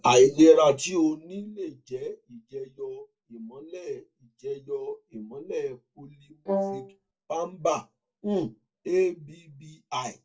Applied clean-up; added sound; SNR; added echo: neural separator model SepFormer DNS4.